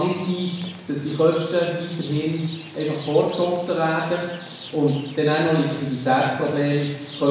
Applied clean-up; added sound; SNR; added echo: none; Rain; 18 dB; reverberation time 1.1 s.